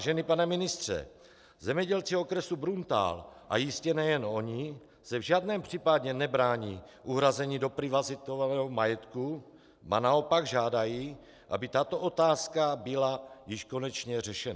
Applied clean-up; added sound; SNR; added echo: none; none; none; none.